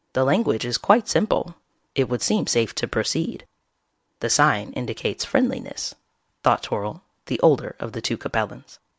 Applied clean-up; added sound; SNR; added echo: none; none; none; none.